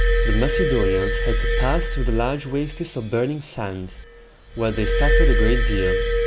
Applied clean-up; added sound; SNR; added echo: none; Glass; -5 dB; none.